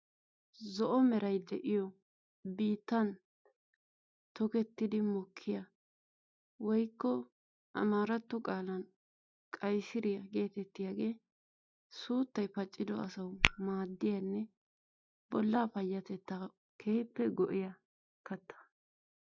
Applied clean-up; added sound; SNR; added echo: classical method log-MMSE.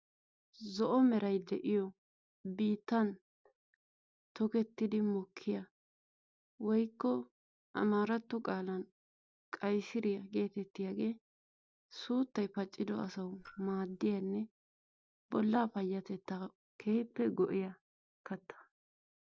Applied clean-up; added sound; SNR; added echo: neural separator model SepFormer DNS4.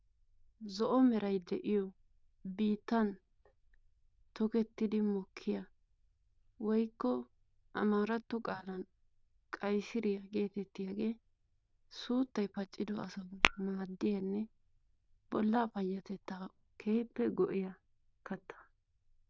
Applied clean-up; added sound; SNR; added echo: neural diffusion model UNIVERSE++.